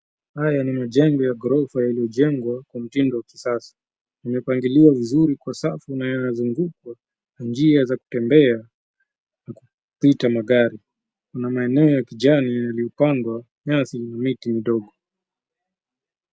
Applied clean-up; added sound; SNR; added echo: none; none; none; none.